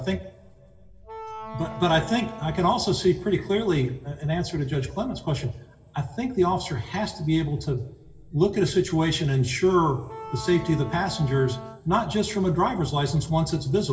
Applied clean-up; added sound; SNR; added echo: none; Wind instrument, woodwind instrument; 14 dB; reverberation time 1.6 s.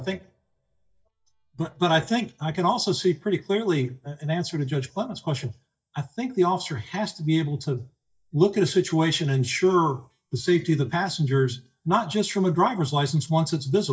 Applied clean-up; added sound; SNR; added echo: neural mask model DeepFilterNet 3.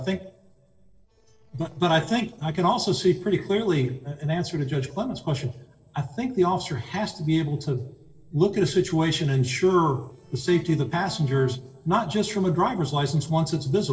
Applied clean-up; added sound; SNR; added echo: neural separator model SepFormer DNS4.